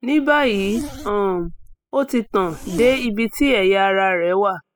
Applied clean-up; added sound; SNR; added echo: classical method spectral subtraction.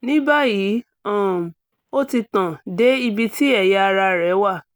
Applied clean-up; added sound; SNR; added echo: none; none; none; none.